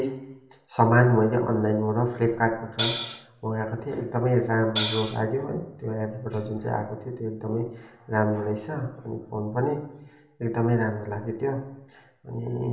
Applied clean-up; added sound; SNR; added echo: none; Hi-hat; 0 dB; reverberation time 0.8 s.